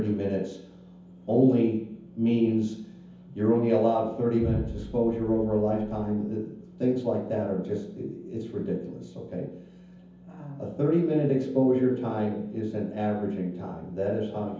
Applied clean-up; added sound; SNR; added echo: none; Telephone; 14 dB; reverberation time 0.7 s.